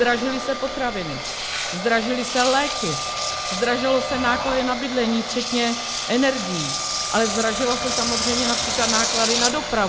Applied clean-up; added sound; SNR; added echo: none; Engine; 2 dB; none.